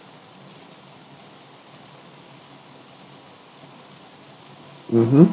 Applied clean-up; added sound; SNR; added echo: none; none; none; none.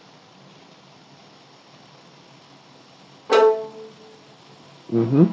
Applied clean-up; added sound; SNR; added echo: none; Bowed string instrument; -5 dB; none.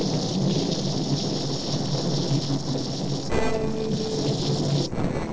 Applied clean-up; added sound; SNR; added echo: neural separator model SepFormer DNS4.